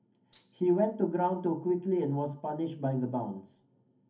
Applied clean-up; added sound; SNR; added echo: none; Rattle (instrument); 12 dB; reverberation time 0.3 s.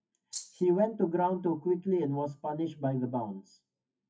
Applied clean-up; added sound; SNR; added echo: classical method WPE with log-MMSE.